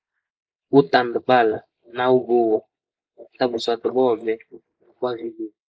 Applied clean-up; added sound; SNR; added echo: neural mask model Resemble Enhance denoiser.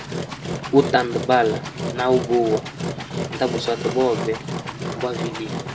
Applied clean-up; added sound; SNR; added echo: none; Engine; 6 dB; none.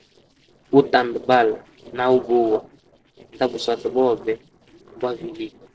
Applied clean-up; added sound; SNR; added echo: neural separator model SepFormer DNS4.